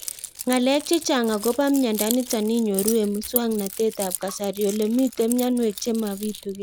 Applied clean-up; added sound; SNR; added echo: none; Keys jangling; 11 dB; none.